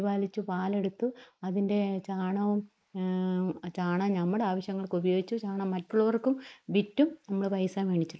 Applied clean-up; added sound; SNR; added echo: neural mask model Resemble Enhance denoiser.